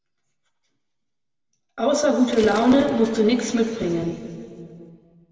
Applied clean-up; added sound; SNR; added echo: none; Waves, surf; 20 dB; reverberation time 2.4 s.